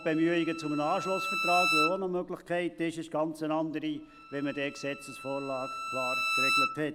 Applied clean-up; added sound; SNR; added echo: none; Bowed string instrument; 2 dB; none.